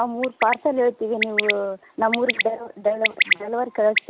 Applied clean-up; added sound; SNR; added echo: none; Bird; 4 dB; none.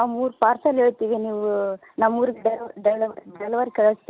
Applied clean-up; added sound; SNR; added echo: none; none; none; none.